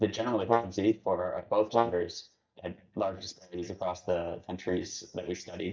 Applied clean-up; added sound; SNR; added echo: neural mask model DeepFilterNet 3.